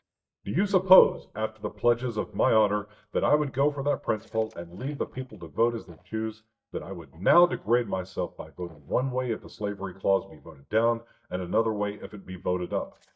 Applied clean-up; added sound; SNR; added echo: neural mask model DeepFilterNet 3.